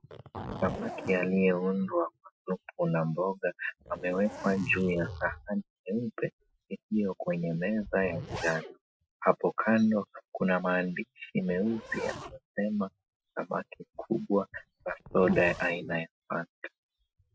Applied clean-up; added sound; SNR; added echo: classical method Wiener filter.